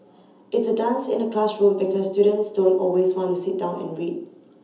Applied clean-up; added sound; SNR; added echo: none; none; none; reverberation time 0.7 s.